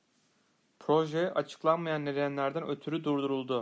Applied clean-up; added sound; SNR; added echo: none; none; none; none.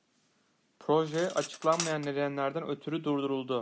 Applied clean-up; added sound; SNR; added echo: none; Cutlery, silverware; 14 dB; none.